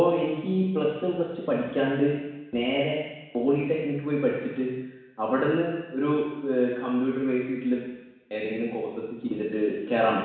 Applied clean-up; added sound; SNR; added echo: none; none; none; reverberation time 1.1 s.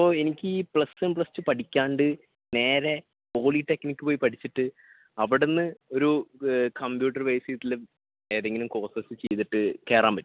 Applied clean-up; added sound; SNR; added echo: none; none; none; none.